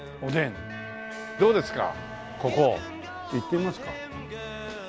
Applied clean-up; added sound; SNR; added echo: none; Bowed string instrument; 14 dB; none.